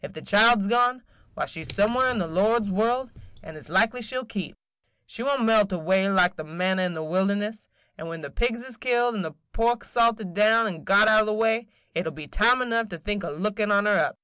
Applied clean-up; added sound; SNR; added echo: none; Drip / Water; 19 dB; none.